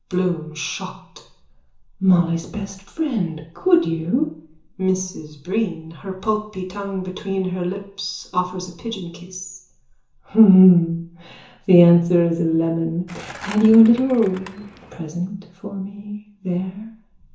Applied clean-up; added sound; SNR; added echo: none; Skateboard; 17 dB; reverberation time 0.7 s.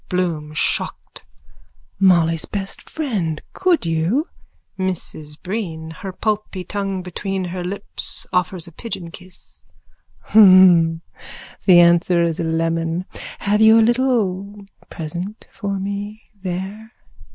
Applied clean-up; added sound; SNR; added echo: none; none; none; none.